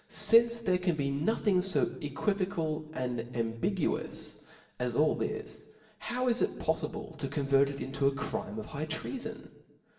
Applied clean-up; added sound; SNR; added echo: none; none; none; reverberation time 1.0 s.